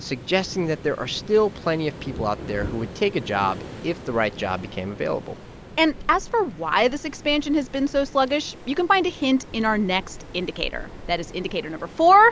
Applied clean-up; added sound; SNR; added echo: none; Waves, surf; 14 dB; none.